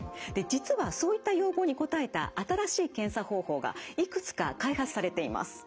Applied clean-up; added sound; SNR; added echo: none; none; none; none.